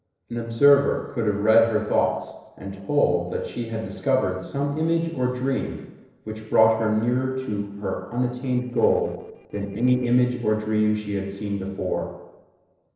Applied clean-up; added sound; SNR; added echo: neural separator model SepFormer DNS4.